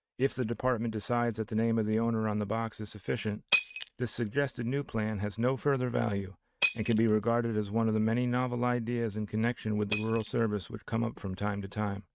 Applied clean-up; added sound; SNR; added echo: neural mask model RNNoise.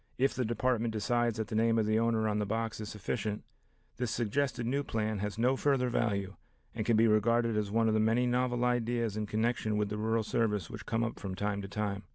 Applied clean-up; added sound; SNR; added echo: none; none; none; none.